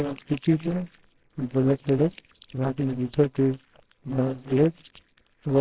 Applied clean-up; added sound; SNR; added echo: neural separator model SepFormer WHAMR!.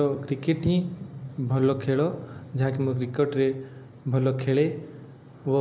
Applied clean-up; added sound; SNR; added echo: none; none; none; none.